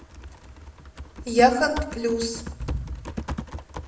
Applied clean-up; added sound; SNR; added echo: none; Typing; 9 dB; reverberation time 0.7 s.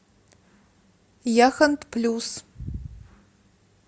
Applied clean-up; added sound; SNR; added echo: none; none; none; none.